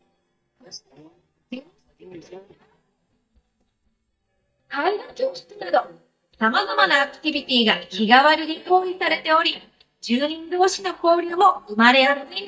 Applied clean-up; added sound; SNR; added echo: neural mask model DeepFilterNet 3.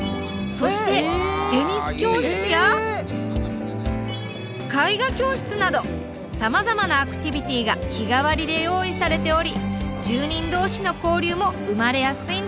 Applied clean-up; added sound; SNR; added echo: none; none; none; none.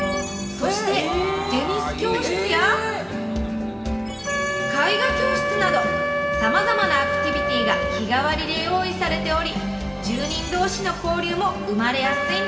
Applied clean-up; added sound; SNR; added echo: none; Wind instrument, woodwind instrument; 5 dB; reverberation time 2.2 s.